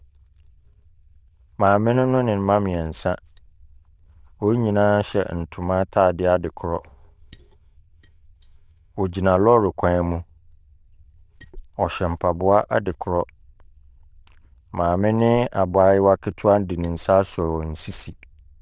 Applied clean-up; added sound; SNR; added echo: neural diffusion model UNIVERSE++.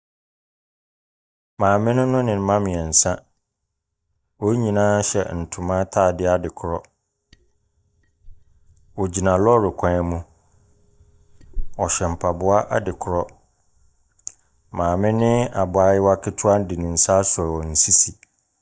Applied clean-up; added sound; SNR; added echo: neural mask model DeepFilterNet 3.